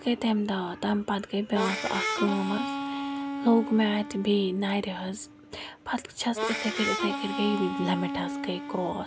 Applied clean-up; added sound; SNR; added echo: none; Harmonica; 6 dB; none.